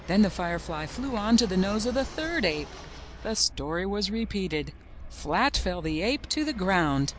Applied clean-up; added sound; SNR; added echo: none; Fixed-wing aircraft, airplane; 16 dB; none.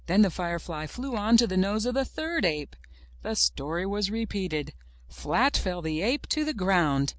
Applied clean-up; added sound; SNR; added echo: none; none; none; none.